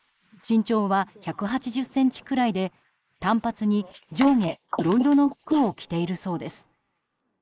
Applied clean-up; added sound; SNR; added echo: neural mask model Resemble Enhance denoiser.